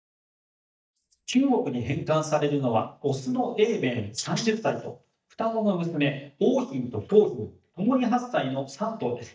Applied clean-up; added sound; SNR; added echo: neural mask model DeepFilterNet 3.